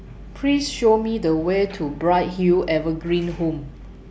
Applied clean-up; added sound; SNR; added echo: none; none; none; none.